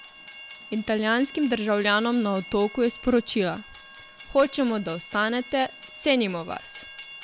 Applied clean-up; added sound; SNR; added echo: none; Train; 16 dB; none.